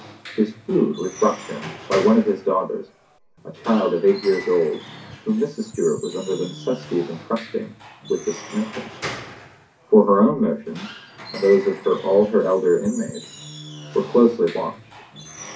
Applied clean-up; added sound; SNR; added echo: none; Squeak / Wood; 16 dB; reverberation time 0.3 s.